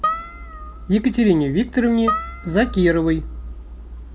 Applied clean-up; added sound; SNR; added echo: none; Harp; 10 dB; none.